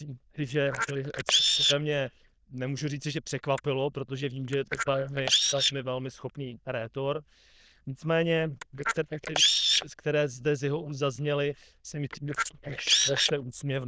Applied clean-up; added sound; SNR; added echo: neural diffusion model UNIVERSE++.